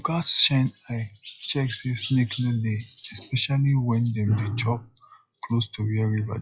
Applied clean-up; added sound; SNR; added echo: classical method log-MMSE.